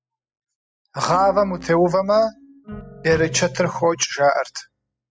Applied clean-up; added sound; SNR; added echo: classical method spectral subtraction.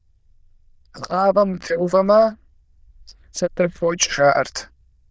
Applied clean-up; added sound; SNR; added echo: neural diffusion model UNIVERSE++.